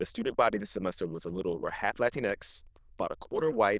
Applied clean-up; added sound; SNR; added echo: neural diffusion model UNIVERSE++.